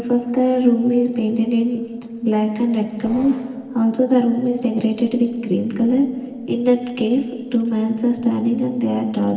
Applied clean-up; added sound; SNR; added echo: neural separator model SepFormer DNS4.